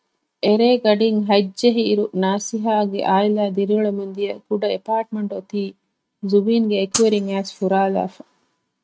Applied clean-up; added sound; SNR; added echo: neural mask model RNNoise.